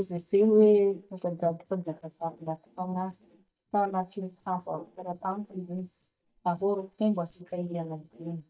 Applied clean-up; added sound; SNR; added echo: neural mask model DeepFilterNet 3.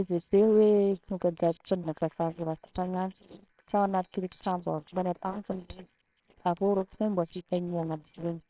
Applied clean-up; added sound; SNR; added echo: neural separator model SepFormer WHAMR!.